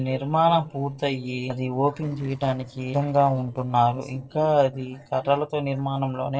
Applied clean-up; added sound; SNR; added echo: neural separator model SepFormer DNS4.